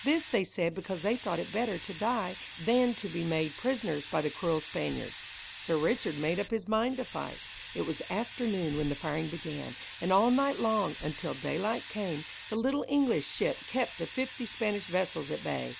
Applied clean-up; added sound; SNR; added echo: none; Hiss; 14 dB; none.